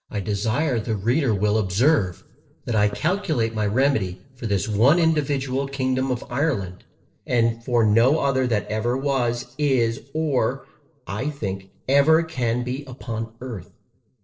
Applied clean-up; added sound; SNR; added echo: neural separator model SepFormer DNS4.